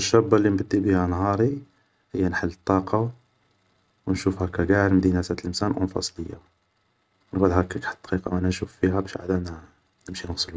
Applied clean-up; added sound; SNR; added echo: none; none; none; none.